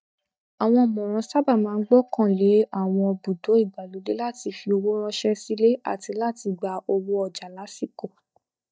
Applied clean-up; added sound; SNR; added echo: neural mask model DeepFilterNet 3.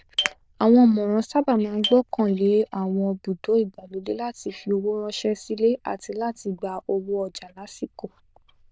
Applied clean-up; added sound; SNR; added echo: neural diffusion model UNIVERSE++.